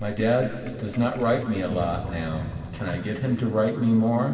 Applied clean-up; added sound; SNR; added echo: none; Sink (filling or washing); 13 dB; reverberation time 2.4 s.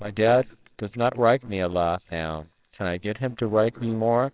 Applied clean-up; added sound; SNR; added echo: neural separator model SepFormer WHAMR!.